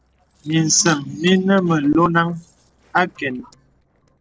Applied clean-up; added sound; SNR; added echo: neural separator model SepFormer DNS4.